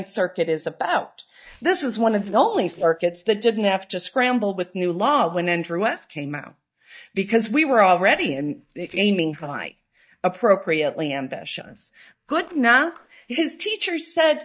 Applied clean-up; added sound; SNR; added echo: neural mask model DeepFilterNet 3.